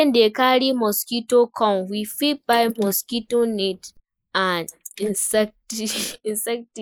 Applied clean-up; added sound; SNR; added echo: neural mask model Resemble Enhance denoiser.